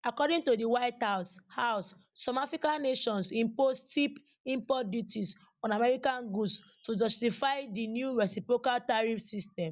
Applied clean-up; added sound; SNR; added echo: none; none; none; none.